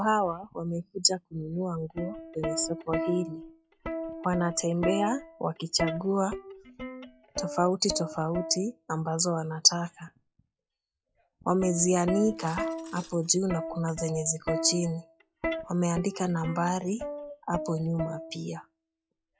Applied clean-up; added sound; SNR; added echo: classical method log-MMSE.